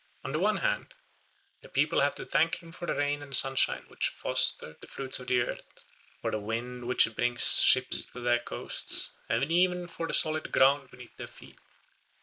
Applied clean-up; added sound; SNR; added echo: neural mask model Resemble Enhance denoiser.